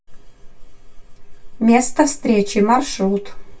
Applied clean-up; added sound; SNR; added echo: none; none; none; reverberation time 0.1 s.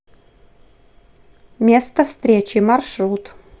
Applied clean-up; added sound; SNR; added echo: none; none; none; none.